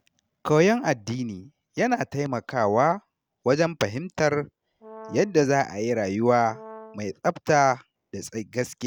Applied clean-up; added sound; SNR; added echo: none; Brass instrument; 20 dB; none.